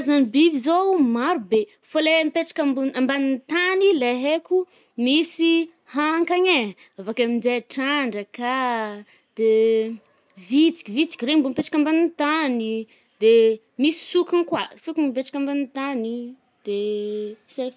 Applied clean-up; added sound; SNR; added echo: none; none; none; none.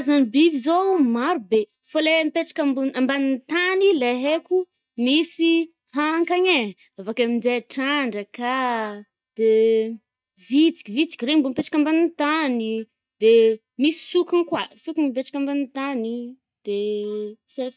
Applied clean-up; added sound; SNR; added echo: neural mask model DeepFilterNet 3.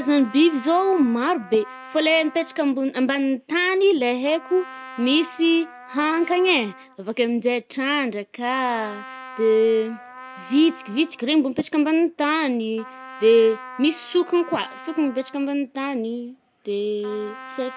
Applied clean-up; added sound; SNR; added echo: none; Trumpet; 19 dB; none.